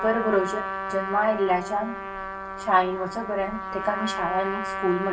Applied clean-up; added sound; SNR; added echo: none; Trumpet; 6 dB; reverberation time 0.2 s.